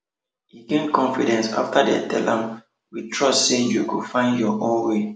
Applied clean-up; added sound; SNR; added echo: none; none; none; none.